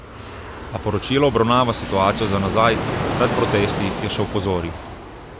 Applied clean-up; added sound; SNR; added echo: none; Fixed-wing aircraft, airplane; 5 dB; none.